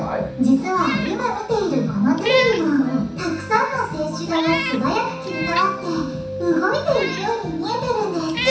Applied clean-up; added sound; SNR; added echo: none; Meow; 11 dB; reverberation time 0.7 s.